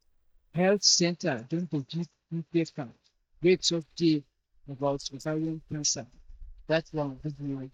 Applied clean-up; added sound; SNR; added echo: neural mask model DeepFilterNet 3.